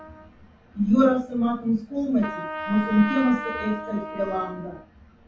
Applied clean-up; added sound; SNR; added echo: none; Trumpet; 11 dB; reverberation time 0.3 s.